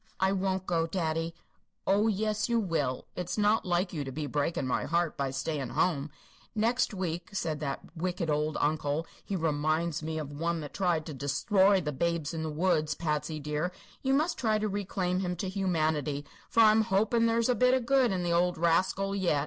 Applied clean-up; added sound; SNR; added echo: none; none; none; none.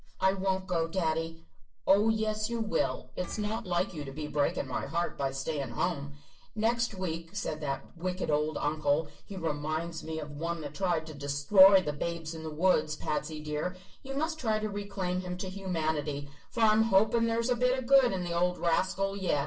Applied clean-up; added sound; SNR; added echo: neural separator model SepFormer DNS4.